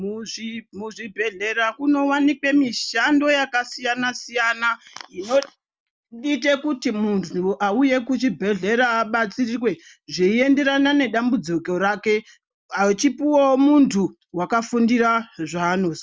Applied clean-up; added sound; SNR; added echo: none; none; none; none.